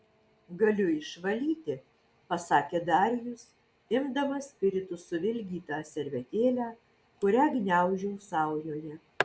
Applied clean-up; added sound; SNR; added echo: none; none; none; none.